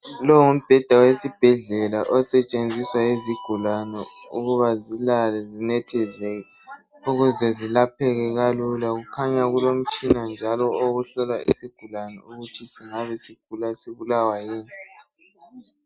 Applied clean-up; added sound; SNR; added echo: none; none; none; none.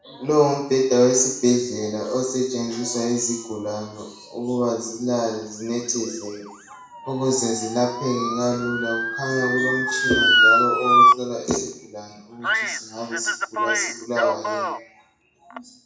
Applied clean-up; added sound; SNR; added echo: none; Motor vehicle (road) / Siren; 1 dB; reverberation time 0.6 s.